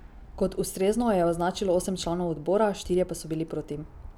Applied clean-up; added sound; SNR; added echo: none; Bird; 17 dB; none.